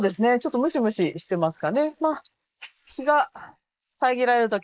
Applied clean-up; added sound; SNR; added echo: neural mask model Resemble Enhance denoiser.